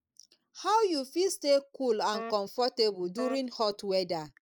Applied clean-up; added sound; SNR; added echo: neural mask model Resemble Enhance denoiser.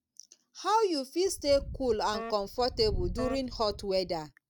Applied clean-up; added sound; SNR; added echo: none; Wind + Wind instrument, woodwind instrument; 8 dB; none.